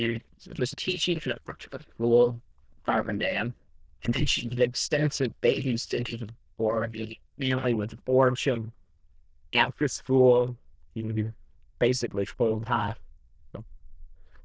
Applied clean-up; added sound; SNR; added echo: neural diffusion model UNIVERSE++.